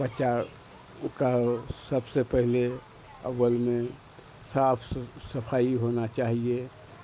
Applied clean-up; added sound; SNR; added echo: none; none; none; none.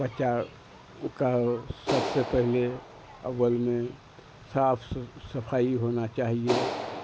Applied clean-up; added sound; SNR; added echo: none; Clapping; 9 dB; none.